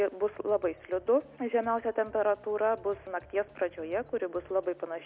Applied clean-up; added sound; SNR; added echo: none; none; none; none.